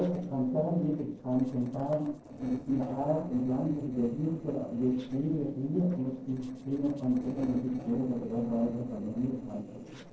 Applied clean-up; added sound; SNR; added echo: neural separator model SepFormer DNS4.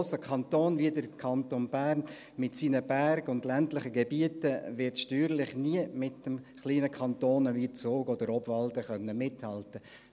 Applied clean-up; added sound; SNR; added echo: none; none; none; none.